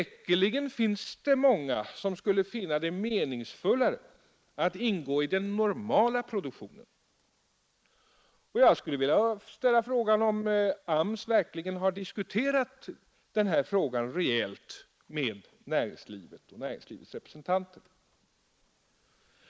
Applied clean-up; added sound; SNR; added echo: neural mask model Resemble Enhance denoiser.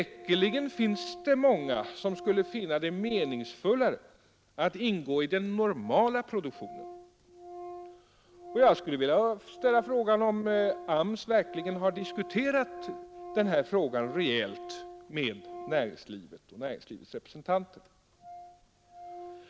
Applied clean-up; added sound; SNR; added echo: none; Organ; 16 dB; none.